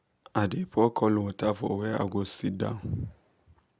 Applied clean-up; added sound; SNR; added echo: none; none; none; none.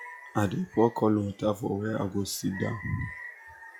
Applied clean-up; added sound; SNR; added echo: classical method log-MMSE.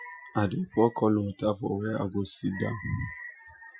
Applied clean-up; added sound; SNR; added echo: classical method Wiener filter.